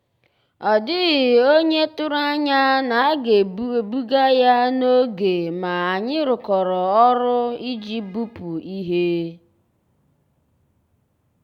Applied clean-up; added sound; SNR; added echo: none; none; none; none.